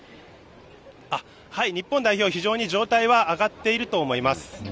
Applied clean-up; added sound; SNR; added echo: none; none; none; none.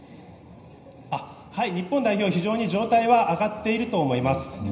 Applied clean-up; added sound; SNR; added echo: none; none; none; reverberation time 0.9 s.